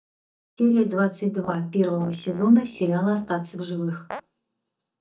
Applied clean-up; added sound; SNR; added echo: neural mask model DeepFilterNet 3.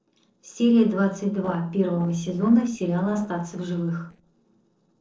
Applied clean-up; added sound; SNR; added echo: neural separator model SepFormer DNS4.